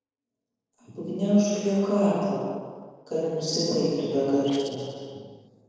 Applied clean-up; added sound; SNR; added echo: neural separator model SepFormer DNS4.